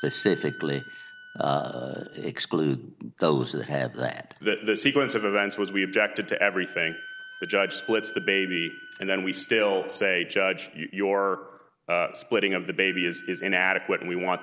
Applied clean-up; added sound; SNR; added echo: none; Wind instrument, woodwind instrument; 18 dB; none.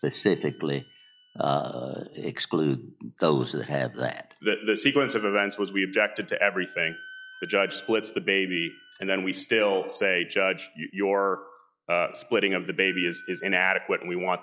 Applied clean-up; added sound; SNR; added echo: classical method log-MMSE.